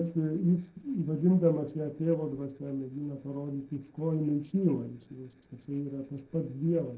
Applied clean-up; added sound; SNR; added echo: neural separator model SepFormer DNS4.